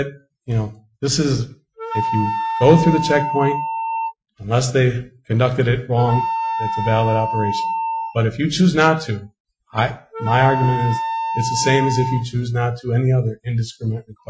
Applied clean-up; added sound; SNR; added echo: classical method Wiener filter.